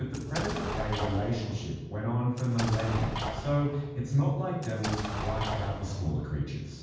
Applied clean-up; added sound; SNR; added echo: none; Explosion; 7 dB; reverberation time 1.2 s.